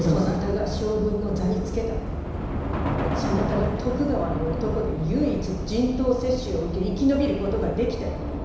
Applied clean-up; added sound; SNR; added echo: none; Subway, metro, underground / Train; 3 dB; reverberation time 1.0 s.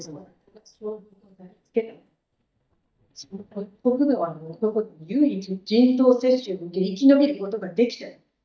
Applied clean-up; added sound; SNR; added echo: neural mask model DeepFilterNet 3.